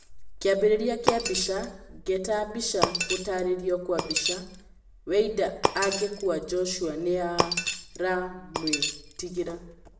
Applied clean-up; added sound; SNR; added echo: none; Shatter; 5 dB; reverberation time 0.5 s.